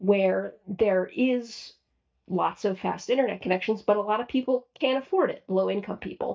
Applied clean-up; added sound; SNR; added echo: neural mask model DeepFilterNet 3.